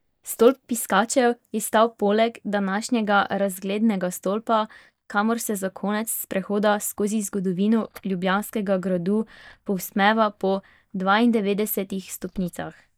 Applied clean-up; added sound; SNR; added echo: neural mask model DeepFilterNet 3.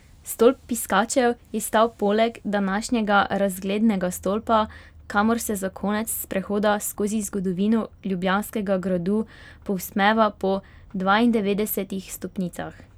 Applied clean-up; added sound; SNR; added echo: none; none; none; none.